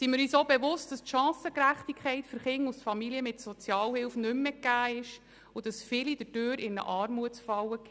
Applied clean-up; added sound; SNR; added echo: none; none; none; none.